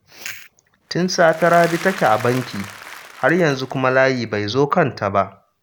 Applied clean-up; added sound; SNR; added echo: none; Applause / Crowd; 16 dB; none.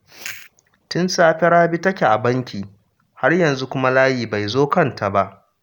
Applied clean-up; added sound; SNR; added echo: none; none; none; none.